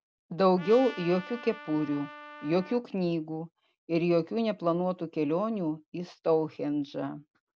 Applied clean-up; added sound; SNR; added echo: none; Trumpet; 16 dB; none.